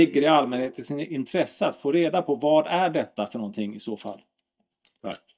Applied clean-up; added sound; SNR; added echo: neural mask model DeepFilterNet 3.